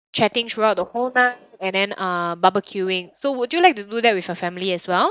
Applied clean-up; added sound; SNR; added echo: neural mask model DeepFilterNet 3.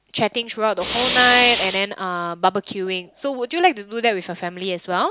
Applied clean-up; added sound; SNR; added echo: none; Fire; 3 dB; none.